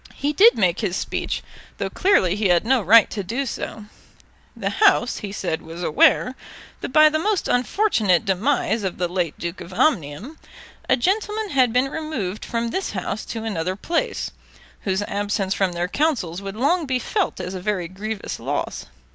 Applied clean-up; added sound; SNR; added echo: none; none; none; none.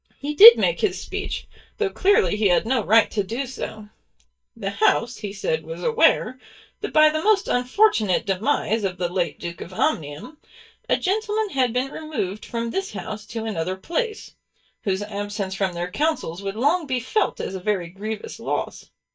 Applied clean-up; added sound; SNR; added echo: neural mask model DeepFilterNet 3.